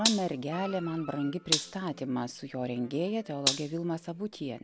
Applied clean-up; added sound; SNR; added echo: none; Gunshot, gunfire; 2 dB; none.